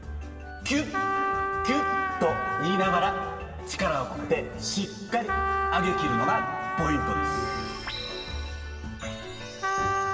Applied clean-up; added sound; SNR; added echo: none; Trumpet; 0 dB; reverberation time 2.6 s.